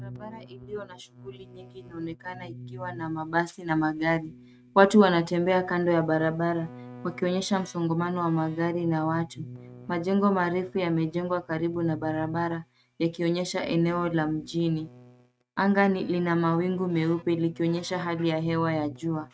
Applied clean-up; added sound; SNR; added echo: neural mask model RNNoise.